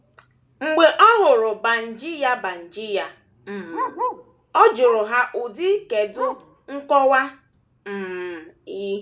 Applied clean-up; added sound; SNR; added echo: none; Bark; 15 dB; none.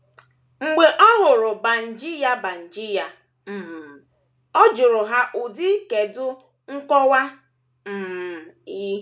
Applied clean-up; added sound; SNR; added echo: none; none; none; none.